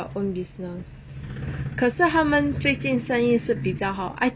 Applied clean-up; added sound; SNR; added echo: none; none; none; none.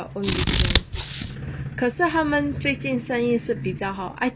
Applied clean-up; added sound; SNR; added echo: none; Scissors; -2 dB; none.